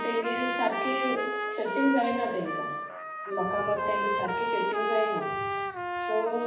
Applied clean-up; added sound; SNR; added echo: none; Trumpet; 1 dB; reverberation time 0.9 s.